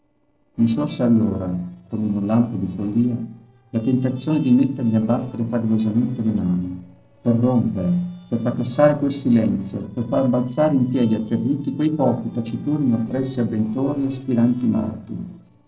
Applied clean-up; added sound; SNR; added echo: neural separator model SepFormer DNS4.